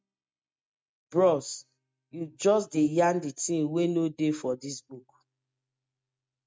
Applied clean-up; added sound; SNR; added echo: neural mask model RNNoise.